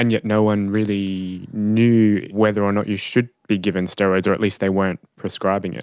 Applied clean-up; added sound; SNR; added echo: none; none; none; none.